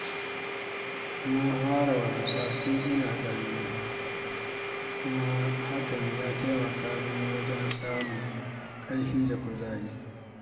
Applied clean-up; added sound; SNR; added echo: none; Domestic sounds, home sounds; 4 dB; reverberation time 2.3 s.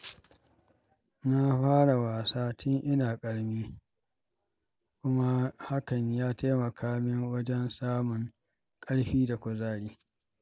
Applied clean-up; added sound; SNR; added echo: none; none; none; none.